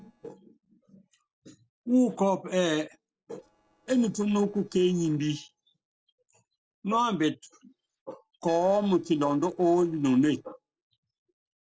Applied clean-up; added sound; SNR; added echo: neural separator model SepFormer DNS4.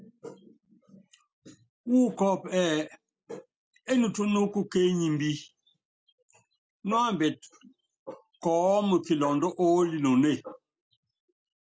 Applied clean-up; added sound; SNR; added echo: none; none; none; none.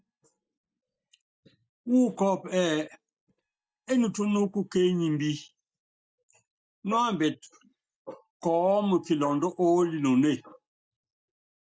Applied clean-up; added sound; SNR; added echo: neural mask model DeepFilterNet 3.